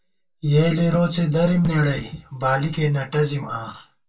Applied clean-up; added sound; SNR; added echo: none; none; none; reverberation time 0.1 s.